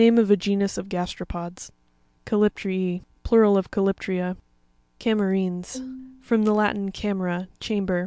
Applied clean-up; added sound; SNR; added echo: none; Bowed string instrument; 16 dB; none.